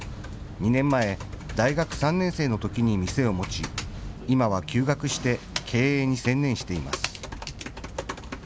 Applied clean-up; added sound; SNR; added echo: none; none; none; none.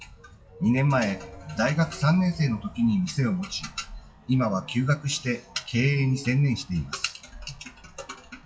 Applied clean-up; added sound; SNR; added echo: classical method WPE with log-MMSE.